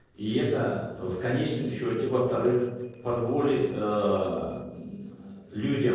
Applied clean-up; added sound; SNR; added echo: neural separator model SepFormer DNS4.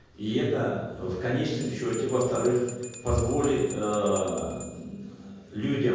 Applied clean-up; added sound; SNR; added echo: none; Bell; 17 dB; reverberation time 1.3 s.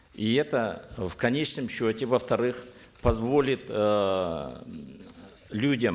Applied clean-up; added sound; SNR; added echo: none; none; none; none.